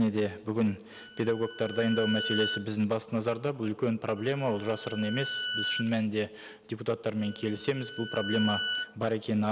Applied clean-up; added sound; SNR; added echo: none; Bowed string instrument; 7 dB; none.